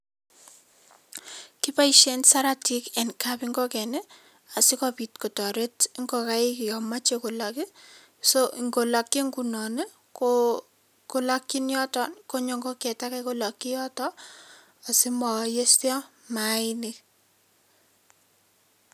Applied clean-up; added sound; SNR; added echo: none; none; none; none.